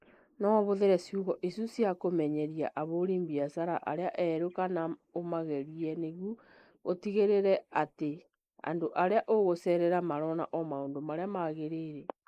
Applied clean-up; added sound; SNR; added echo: neural mask model Resemble Enhance denoiser.